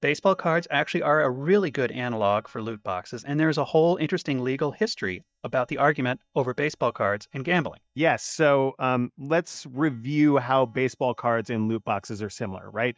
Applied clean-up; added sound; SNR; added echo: neural mask model DeepFilterNet 3.